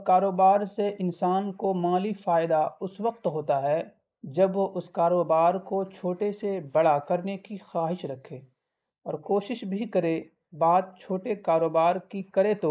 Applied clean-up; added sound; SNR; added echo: neural mask model Resemble Enhance denoiser.